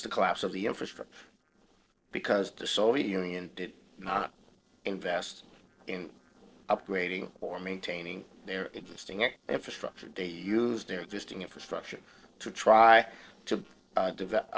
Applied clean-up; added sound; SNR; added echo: neural separator model SepFormer DNS4.